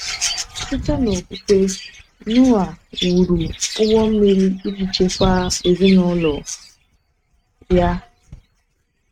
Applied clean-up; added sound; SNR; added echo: neural mask model RNNoise.